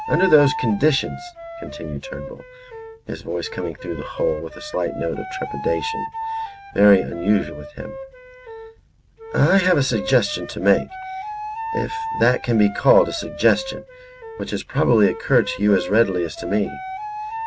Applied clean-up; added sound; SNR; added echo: none; Wind instrument, woodwind instrument; 11 dB; none.